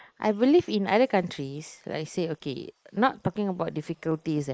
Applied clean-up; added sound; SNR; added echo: neural mask model Resemble Enhance denoiser.